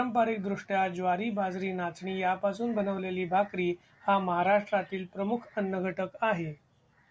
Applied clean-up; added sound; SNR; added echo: none; none; none; none.